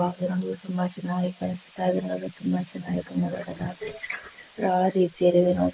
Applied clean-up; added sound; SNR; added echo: neural mask model Resemble Enhance denoiser.